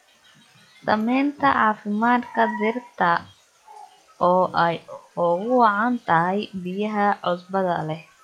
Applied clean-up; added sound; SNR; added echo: classical method log-MMSE.